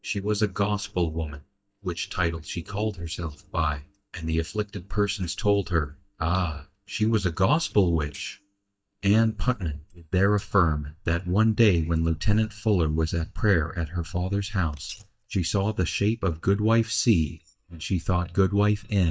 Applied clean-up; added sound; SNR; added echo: neural mask model DeepFilterNet 3.